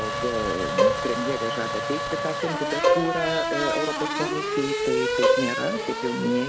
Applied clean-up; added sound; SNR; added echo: none; Bowed string instrument + Race car, auto racing / Accelerating, revving, vroom; -4 dB; none.